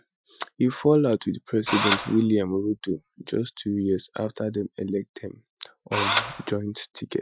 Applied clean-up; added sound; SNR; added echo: classical method Wiener filter.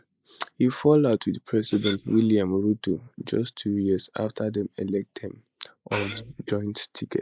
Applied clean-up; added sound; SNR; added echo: neural mask model Resemble Enhance denoiser.